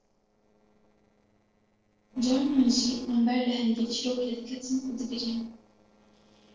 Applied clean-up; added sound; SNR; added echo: neural separator model SepFormer DNS4.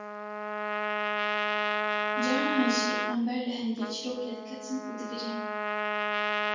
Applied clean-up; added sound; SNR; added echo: none; Trumpet; -3 dB; reverberation time 0.6 s.